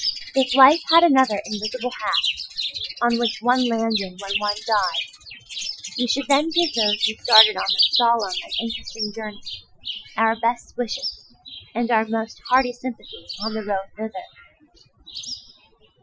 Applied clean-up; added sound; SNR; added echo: classical method Wiener filter.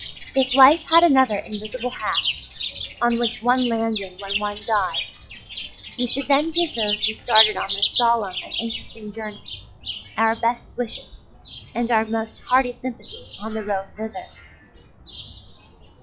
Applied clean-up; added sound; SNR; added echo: classical method log-MMSE.